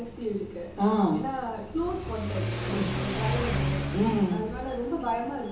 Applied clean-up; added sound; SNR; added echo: none; Accelerating, revving, vroom / Car; 4 dB; reverberation time 0.8 s.